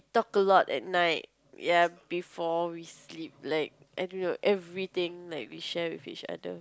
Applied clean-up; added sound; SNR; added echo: none; none; none; none.